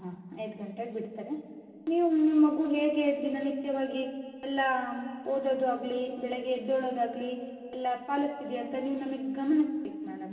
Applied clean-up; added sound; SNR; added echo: none; none; none; reverberation time 2.4 s.